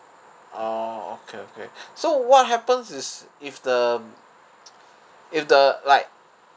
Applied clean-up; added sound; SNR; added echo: none; none; none; none.